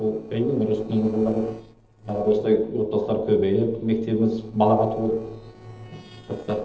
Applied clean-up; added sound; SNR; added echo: neural separator model SepFormer DNS4.